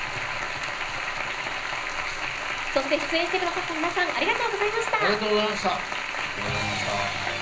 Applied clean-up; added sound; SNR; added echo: none; Buzz; 17 dB; reverberation time 0.5 s.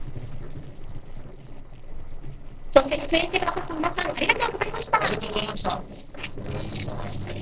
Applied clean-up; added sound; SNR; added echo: neural separator model SepFormer DNS4.